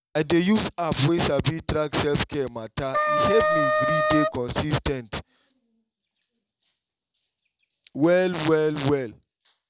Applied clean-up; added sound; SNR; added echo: none; Wind instrument, woodwind instrument; -4 dB; none.